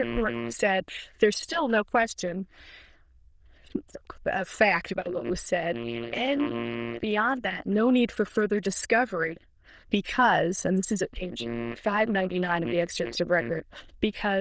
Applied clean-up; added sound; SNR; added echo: neural diffusion model UNIVERSE++.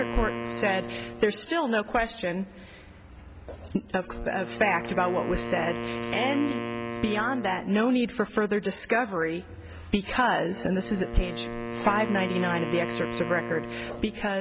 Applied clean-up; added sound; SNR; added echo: none; Wind instrument, woodwind instrument; 8 dB; none.